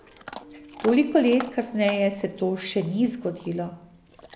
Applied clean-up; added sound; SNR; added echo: none; Chewing, mastication / Dog; 17 dB; none.